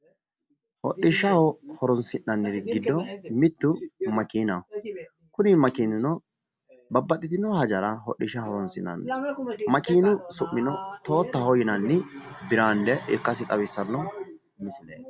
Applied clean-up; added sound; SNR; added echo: none; none; none; none.